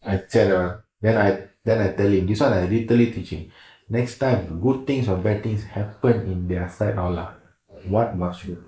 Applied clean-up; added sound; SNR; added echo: neural mask model Resemble Enhance denoiser.